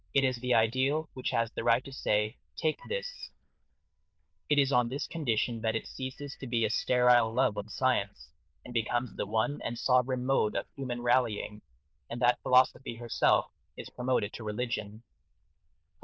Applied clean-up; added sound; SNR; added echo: neural diffusion model UNIVERSE++.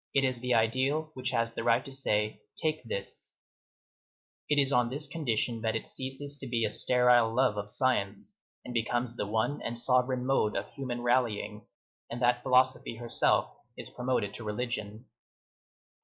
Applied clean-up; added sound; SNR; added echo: neural mask model Resemble Enhance denoiser.